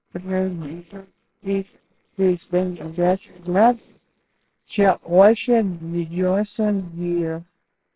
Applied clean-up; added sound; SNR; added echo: neural separator model SepFormer WHAMR!.